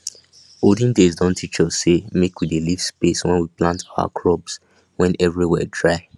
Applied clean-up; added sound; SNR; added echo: none; none; none; none.